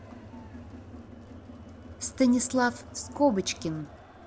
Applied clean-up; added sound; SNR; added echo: none; Crowd; 15 dB; none.